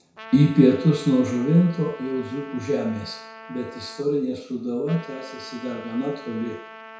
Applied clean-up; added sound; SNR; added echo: none; Trumpet; 18 dB; reverberation time 0.6 s.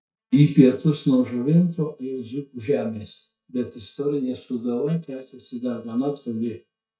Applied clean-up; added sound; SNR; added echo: neural mask model DeepFilterNet 3.